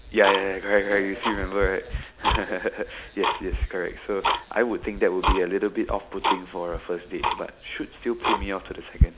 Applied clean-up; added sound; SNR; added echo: none; Tick-tock; 2 dB; none.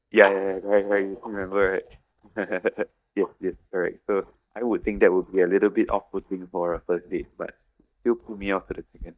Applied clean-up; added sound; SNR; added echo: neural mask model DeepFilterNet 3.